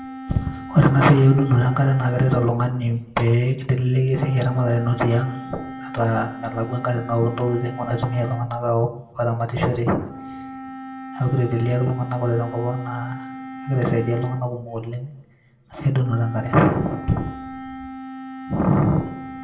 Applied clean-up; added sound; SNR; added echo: none; Wind instrument, woodwind instrument; 14 dB; reverberation time 0.5 s.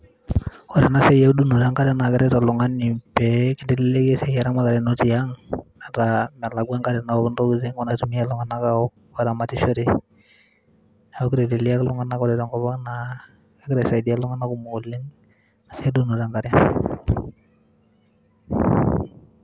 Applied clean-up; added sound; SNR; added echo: none; none; none; none.